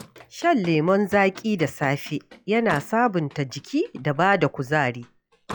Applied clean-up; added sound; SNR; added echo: classical method log-MMSE.